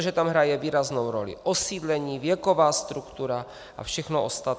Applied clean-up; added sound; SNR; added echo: none; none; none; none.